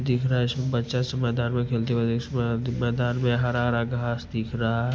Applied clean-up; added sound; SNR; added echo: none; none; none; none.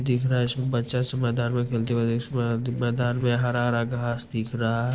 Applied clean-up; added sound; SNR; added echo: neural separator model SepFormer DNS4.